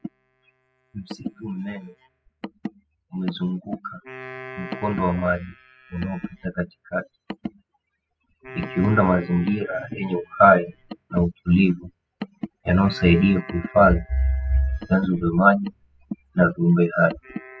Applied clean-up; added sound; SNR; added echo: classical method spectral subtraction.